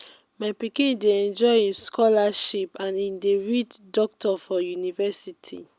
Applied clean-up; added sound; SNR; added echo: none; none; none; none.